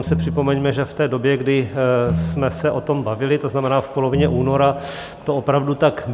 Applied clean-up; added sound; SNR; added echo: none; Piano; 9 dB; none.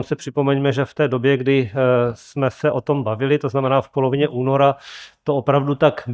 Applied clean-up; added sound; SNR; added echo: neural mask model DeepFilterNet 3.